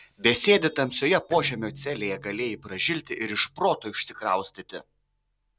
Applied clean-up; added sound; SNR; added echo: none; Bowed string instrument + Bell; 18 dB; none.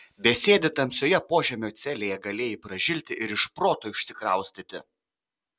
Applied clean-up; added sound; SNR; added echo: none; none; none; none.